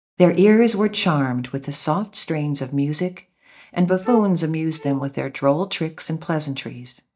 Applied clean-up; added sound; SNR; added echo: neural mask model DeepFilterNet 3.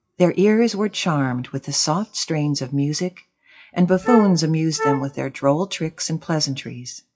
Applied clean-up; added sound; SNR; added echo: classical method WPE with log-MMSE.